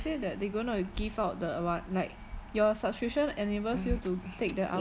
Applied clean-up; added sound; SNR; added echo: none; none; none; none.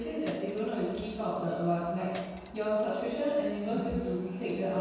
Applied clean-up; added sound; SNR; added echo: none; Cutlery, silverware; 19 dB; reverberation time 1.2 s.